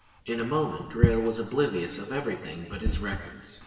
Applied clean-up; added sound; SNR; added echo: none; Drawer open or close; 2 dB; reverberation time 1.4 s.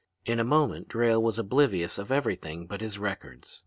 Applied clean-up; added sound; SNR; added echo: none; none; none; none.